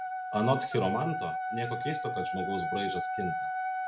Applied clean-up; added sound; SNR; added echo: none; Wind instrument, woodwind instrument; 0 dB; none.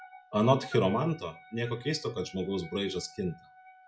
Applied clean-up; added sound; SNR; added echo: classical method log-MMSE.